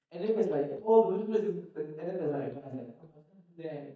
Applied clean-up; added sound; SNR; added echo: neural mask model DeepFilterNet 3.